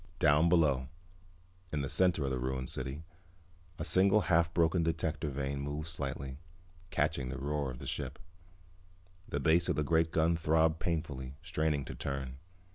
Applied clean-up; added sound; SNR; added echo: none; none; none; none.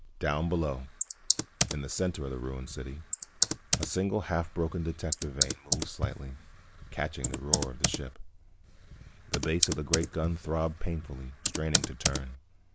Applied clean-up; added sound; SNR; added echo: neural mask model Resemble Enhance denoiser.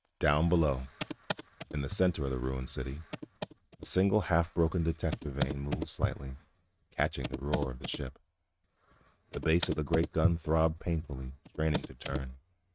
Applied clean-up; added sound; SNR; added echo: neural mask model RNNoise.